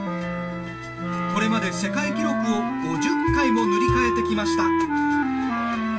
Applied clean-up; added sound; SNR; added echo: none; Wind instrument, woodwind instrument; -3 dB; reverberation time 0.2 s.